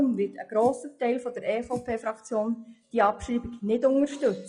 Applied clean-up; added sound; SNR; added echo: classical method log-MMSE.